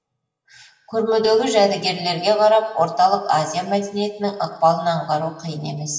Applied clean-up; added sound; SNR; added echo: none; none; none; reverberation time 1.0 s.